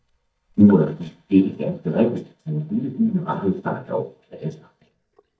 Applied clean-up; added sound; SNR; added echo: neural mask model DeepFilterNet 3.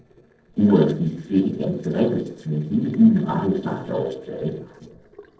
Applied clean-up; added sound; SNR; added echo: neural separator model SepFormer DNS4.